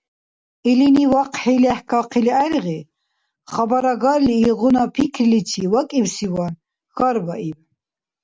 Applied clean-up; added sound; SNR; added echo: none; none; none; none.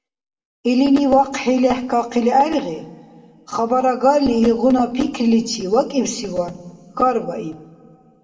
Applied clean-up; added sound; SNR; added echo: none; none; none; reverberation time 1.1 s.